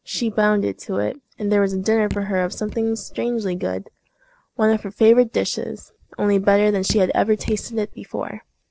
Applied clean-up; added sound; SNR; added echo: neural separator model SepFormer DNS4.